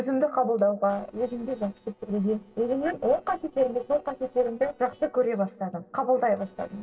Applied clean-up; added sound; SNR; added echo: neural separator model SepFormer DNS4.